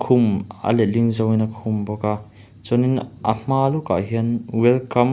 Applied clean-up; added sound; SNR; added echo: none; none; none; none.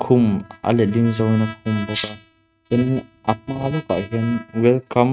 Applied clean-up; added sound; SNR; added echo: neural mask model RNNoise.